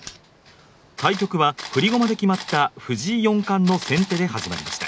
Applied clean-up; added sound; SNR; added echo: none; none; none; none.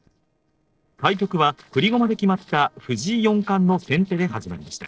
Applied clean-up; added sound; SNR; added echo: neural separator model SepFormer DNS4.